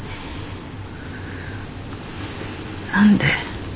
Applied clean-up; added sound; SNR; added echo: none; none; none; none.